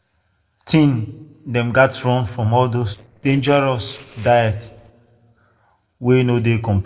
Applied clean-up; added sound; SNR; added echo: neural separator model SepFormer DNS4.